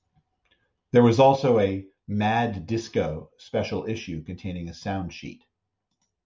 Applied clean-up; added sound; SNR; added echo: none; none; none; none.